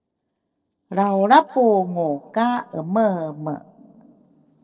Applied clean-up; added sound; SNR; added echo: neural separator model SepFormer DNS4.